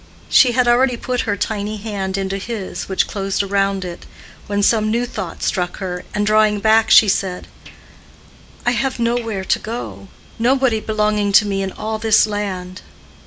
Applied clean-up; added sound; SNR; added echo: none; none; none; none.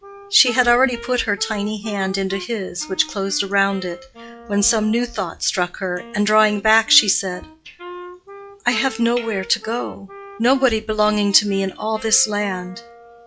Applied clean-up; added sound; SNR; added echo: classical method log-MMSE.